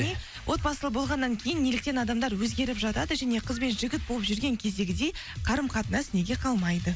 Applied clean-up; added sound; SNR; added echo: none; none; none; none.